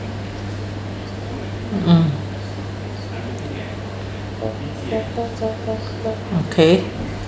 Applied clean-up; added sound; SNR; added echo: none; Brass instrument; 5 dB; none.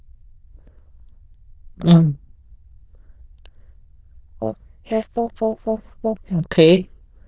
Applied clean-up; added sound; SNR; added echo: neural diffusion model UNIVERSE++.